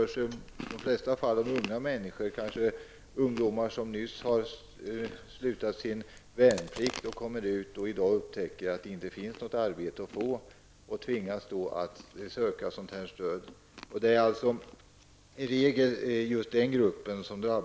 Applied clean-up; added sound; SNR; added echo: none; Chewing, mastication; 18 dB; none.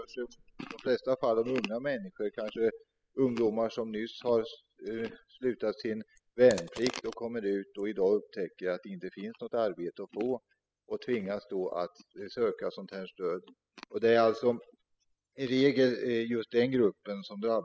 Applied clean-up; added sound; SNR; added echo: classical method spectral subtraction.